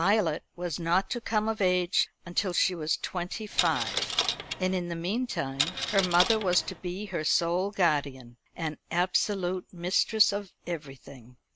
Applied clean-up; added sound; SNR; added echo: none; Coin (dropping); 3 dB; none.